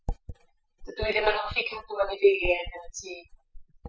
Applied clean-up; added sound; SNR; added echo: classical method spectral subtraction.